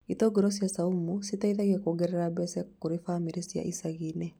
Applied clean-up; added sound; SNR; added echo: none; none; none; none.